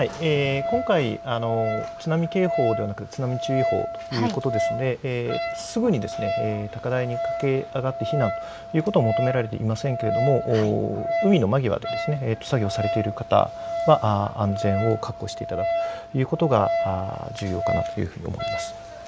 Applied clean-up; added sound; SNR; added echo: none; Wind instrument, woodwind instrument; 5 dB; none.